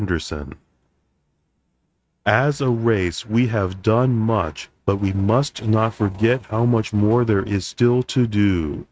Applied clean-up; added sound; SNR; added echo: neural mask model RNNoise.